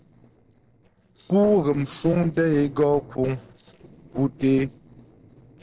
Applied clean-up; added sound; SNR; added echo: neural separator model SepFormer DNS4.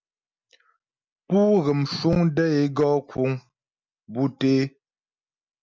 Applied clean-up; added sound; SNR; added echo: none; none; none; none.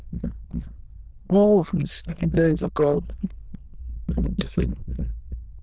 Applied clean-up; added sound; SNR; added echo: neural diffusion model UNIVERSE++.